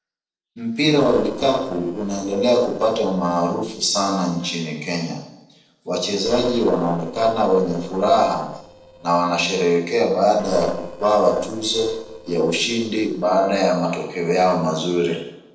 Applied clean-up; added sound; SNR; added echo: neural separator model SepFormer DNS4.